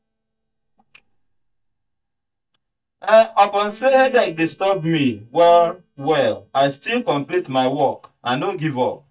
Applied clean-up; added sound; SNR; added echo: neural mask model DeepFilterNet 3.